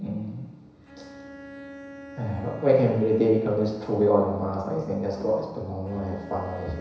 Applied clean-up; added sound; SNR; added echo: none; Bowed string instrument; 19 dB; reverberation time 1.0 s.